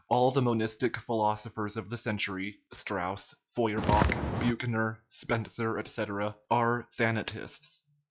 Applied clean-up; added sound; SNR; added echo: classical method log-MMSE.